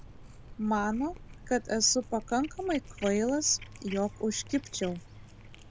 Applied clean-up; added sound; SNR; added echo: none; Cat; 15 dB; none.